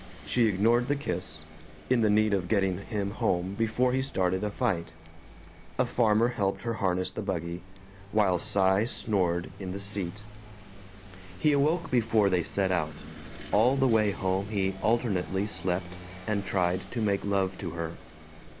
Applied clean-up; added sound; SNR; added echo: none; Engine / Vehicle; 16 dB; none.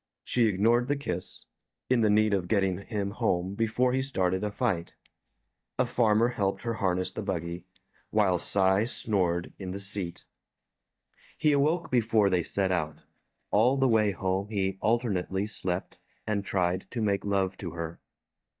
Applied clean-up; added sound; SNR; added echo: neural mask model DeepFilterNet 3.